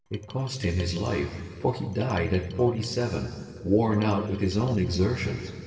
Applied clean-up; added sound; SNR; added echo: neural separator model SepFormer DNS4.